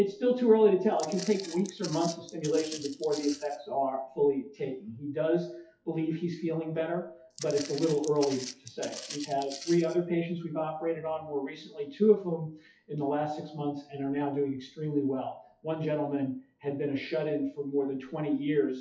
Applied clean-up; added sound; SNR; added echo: classical method WPE with log-MMSE.